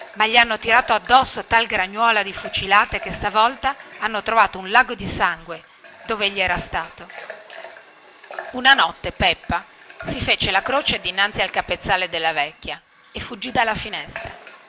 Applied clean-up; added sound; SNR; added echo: none; Water tap, faucet / Water; 18 dB; none.